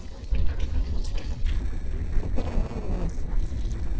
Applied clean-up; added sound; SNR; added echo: neural separator model SepFormer DNS4.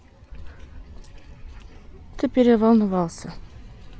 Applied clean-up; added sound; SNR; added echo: none; none; none; none.